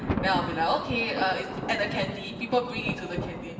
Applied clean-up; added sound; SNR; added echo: none; Thunder; 5 dB; reverberation time 1.2 s.